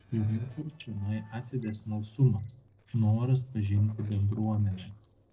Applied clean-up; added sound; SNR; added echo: neural separator model SepFormer DNS4.